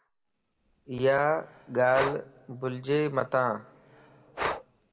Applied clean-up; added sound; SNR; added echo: none; Breathing; 10 dB; reverberation time 1.6 s.